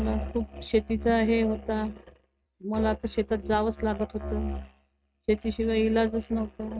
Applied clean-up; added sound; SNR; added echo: neural mask model RNNoise.